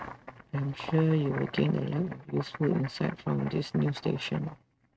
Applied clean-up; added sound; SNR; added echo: neural mask model RNNoise.